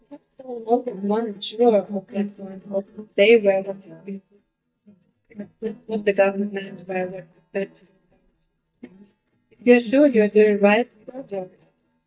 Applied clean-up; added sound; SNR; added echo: neural mask model DeepFilterNet 3.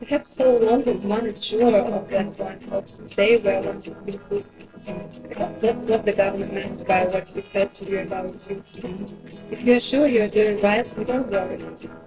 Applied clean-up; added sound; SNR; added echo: neural separator model SepFormer DNS4.